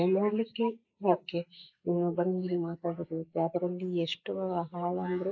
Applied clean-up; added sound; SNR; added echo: neural mask model Resemble Enhance denoiser.